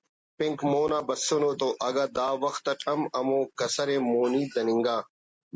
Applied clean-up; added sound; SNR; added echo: none; none; none; none.